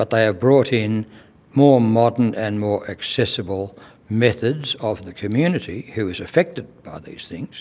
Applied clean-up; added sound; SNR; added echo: none; none; none; none.